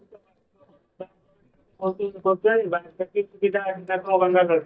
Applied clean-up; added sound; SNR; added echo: neural mask model DeepFilterNet 3.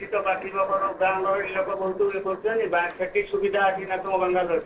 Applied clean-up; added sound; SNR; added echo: neural separator model SepFormer DNS4.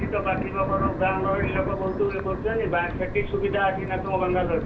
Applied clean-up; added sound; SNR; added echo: none; Thunder; 4 dB; reverberation time 0.3 s.